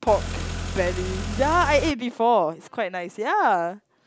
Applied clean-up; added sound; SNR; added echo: none; Car; 5 dB; none.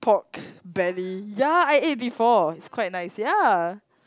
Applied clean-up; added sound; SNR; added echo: none; none; none; none.